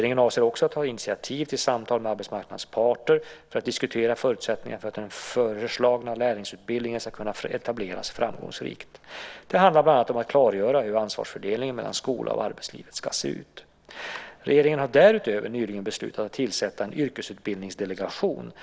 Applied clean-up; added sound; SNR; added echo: none; none; none; none.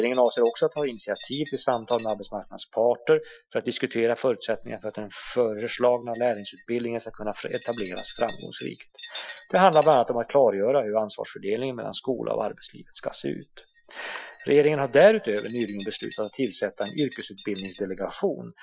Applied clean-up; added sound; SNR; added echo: classical method Wiener filter.